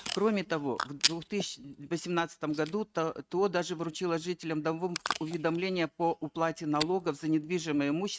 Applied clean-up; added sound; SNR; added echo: neural mask model RNNoise.